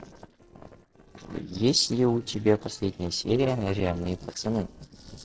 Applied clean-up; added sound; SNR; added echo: neural separator model SepFormer DNS4.